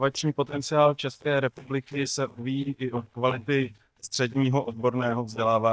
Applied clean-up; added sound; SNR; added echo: neural mask model DeepFilterNet 3.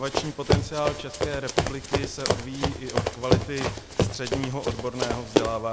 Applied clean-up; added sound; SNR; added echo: none; Run; -4 dB; none.